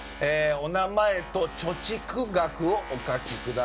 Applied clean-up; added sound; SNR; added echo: none; Tools; 13 dB; none.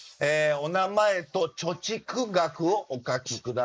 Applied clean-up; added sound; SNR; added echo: neural mask model Resemble Enhance denoiser.